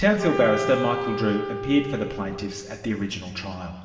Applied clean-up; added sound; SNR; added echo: none; Wind instrument, woodwind instrument; 7 dB; reverberation time 1.3 s.